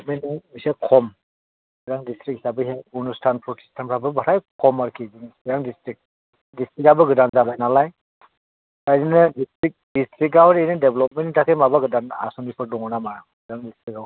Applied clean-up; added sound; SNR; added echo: none; none; none; none.